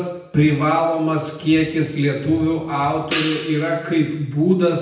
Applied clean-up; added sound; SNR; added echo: none; Hi-hat; 12 dB; reverberation time 0.9 s.